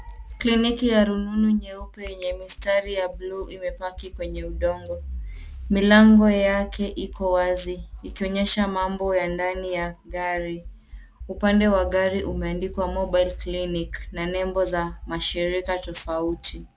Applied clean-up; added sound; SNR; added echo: none; Accelerating, revving, vroom; 13 dB; none.